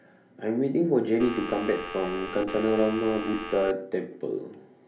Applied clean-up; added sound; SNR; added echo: none; Telephone; 9 dB; reverberation time 0.3 s.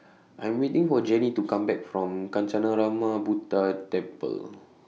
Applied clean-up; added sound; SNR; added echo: none; none; none; none.